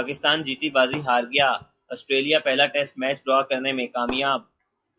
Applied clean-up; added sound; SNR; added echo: classical method log-MMSE.